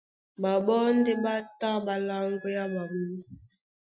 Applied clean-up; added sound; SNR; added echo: classical method Wiener filter.